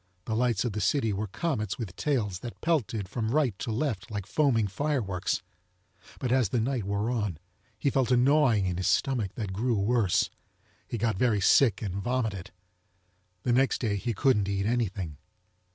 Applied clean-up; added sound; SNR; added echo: none; none; none; none.